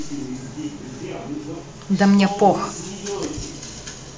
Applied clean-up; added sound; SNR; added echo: none; none; none; none.